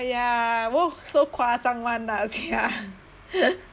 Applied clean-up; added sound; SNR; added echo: none; none; none; none.